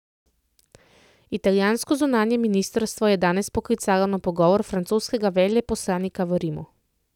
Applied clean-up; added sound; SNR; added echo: none; none; none; none.